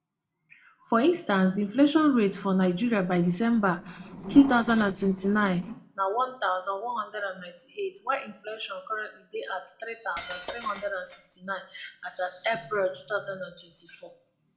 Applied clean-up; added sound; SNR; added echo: neural separator model SepFormer DNS4.